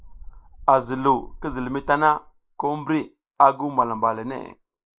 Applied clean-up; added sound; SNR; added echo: neural mask model Resemble Enhance denoiser.